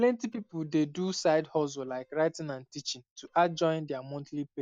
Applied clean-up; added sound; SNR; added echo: neural mask model DeepFilterNet 3.